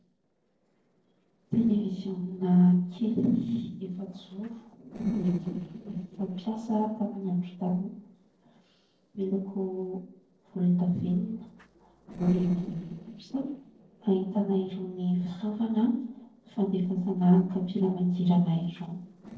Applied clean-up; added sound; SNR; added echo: neural separator model SepFormer DNS4.